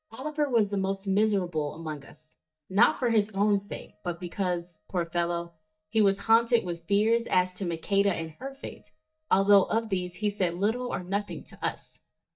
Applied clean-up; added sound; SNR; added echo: neural mask model DeepFilterNet 3.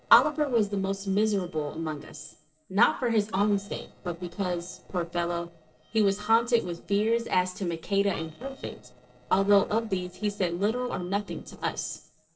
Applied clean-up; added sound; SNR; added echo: neural separator model SepFormer DNS4.